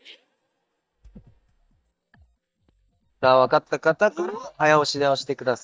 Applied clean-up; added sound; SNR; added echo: neural mask model DeepFilterNet 3.